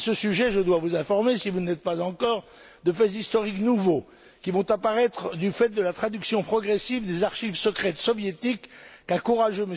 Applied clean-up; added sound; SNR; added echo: none; none; none; none.